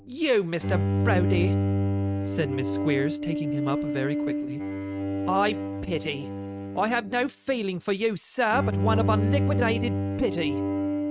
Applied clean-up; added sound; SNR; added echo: neural mask model RNNoise.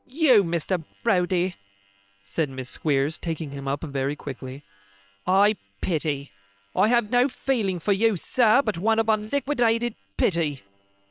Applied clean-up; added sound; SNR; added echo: neural separator model SepFormer WHAM!.